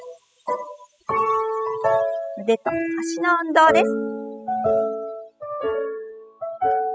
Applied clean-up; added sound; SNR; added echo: classical method spectral subtraction.